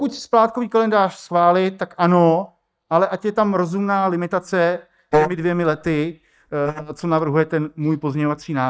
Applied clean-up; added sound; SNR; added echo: neural mask model DeepFilterNet 3.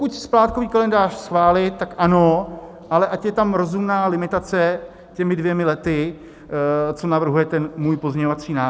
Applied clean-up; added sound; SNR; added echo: none; none; none; none.